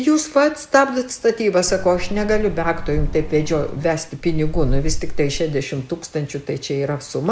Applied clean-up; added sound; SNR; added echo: none; Boat, Water vehicle; 3 dB; none.